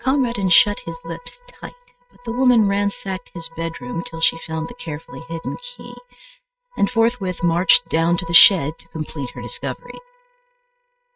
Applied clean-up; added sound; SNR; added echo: neural mask model RNNoise.